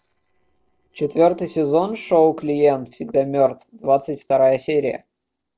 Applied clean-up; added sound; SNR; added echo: neural separator model SepFormer DNS4.